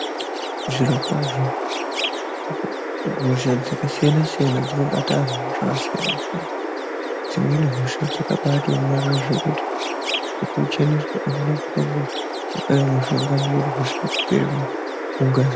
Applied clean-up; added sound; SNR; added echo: none; Chirp, tweet; 3 dB; none.